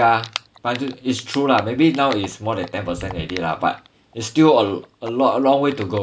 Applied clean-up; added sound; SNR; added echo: none; Typing; 19 dB; none.